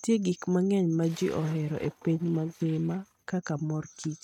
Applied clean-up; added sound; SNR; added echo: neural mask model RNNoise.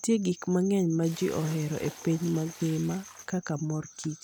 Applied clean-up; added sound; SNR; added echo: none; Splash, splatter; 19 dB; none.